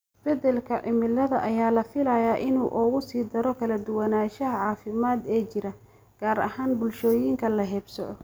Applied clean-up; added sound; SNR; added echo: none; none; none; none.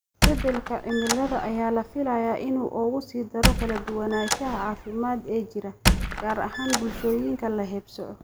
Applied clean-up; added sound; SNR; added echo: none; Squeak; 0 dB; none.